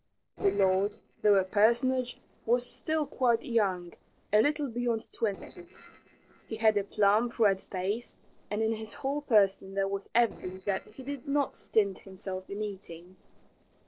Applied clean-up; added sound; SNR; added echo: neural separator model SepFormer DNS4.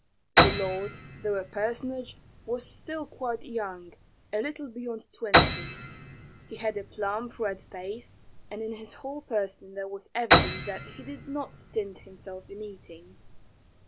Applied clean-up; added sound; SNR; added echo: none; Piano; -3 dB; none.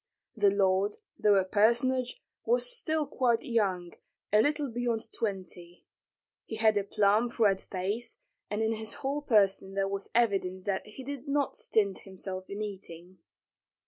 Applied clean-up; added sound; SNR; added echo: none; none; none; none.